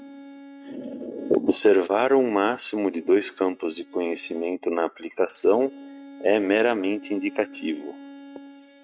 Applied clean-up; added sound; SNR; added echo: neural mask model RNNoise.